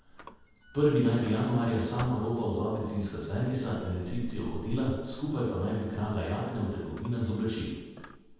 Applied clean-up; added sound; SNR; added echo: none; Squeak; 15 dB; reverberation time 1.2 s.